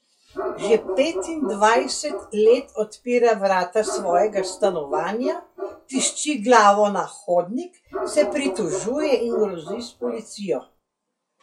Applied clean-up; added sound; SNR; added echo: classical method log-MMSE.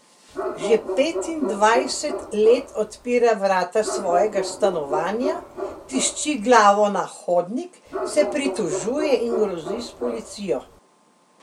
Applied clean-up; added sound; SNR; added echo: none; Bark; 8 dB; none.